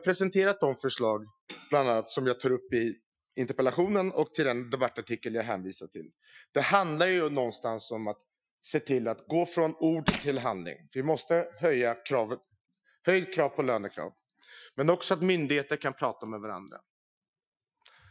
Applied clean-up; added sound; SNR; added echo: classical method Wiener filter.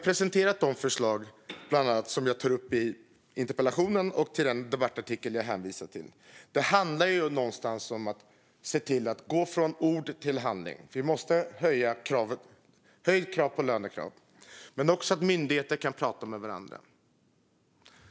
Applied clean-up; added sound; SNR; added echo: none; none; none; none.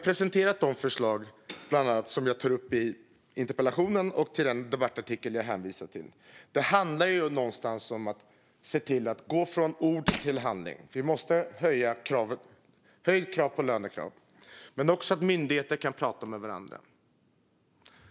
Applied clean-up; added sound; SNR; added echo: none; Crushing; 3 dB; none.